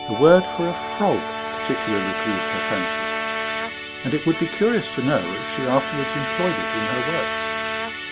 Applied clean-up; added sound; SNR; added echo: none; Musical instrument + Trumpet; 3 dB; none.